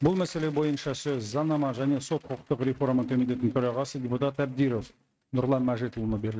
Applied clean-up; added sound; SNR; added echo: neural mask model RNNoise.